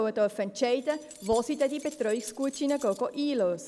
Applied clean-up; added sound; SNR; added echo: none; Keys jangling; 19 dB; none.